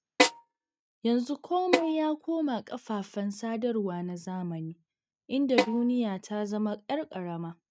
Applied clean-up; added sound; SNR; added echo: neural mask model RNNoise.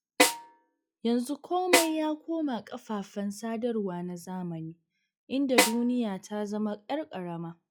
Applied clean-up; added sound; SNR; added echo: classical method log-MMSE.